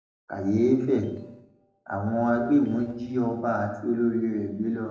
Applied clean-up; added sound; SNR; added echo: neural separator model SepFormer DNS4.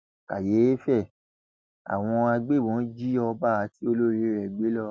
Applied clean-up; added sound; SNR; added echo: none; none; none; none.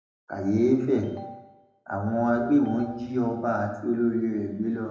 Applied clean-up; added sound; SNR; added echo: none; Ringtone; 17 dB; reverberation time 0.8 s.